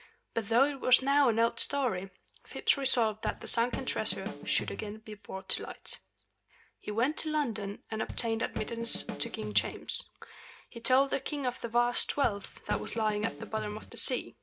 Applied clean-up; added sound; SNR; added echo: none; Drum kit; 10 dB; reverberation time 0.3 s.